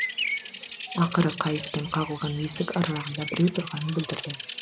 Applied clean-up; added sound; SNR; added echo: none; Bird vocalization, bird call, bird song; 6 dB; none.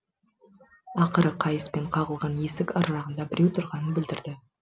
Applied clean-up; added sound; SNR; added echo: none; none; none; none.